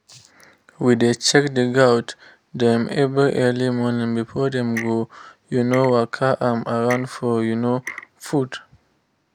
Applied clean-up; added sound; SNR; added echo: none; Clock; 17 dB; none.